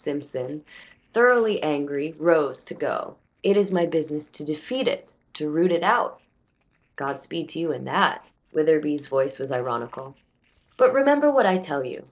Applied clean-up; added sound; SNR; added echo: neural separator model SepFormer DNS4.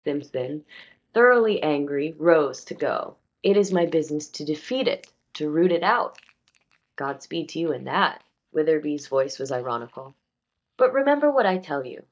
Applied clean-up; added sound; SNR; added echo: neural mask model DeepFilterNet 3.